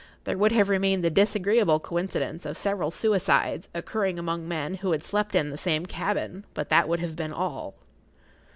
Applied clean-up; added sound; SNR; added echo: none; none; none; none.